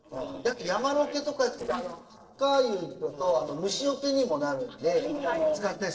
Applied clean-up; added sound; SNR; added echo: neural separator model SepFormer DNS4.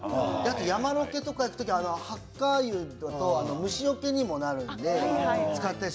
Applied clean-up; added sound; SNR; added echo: none; none; none; none.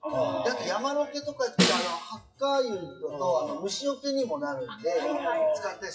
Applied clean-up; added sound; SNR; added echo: classical method WPE with log-MMSE.